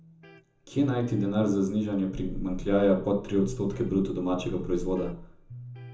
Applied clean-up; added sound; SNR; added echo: none; Electric guitar; 18 dB; reverberation time 0.6 s.